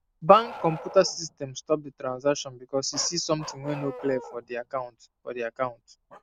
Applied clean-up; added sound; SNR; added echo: none; Bark; 17 dB; none.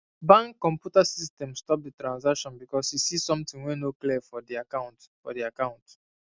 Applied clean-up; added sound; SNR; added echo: none; none; none; none.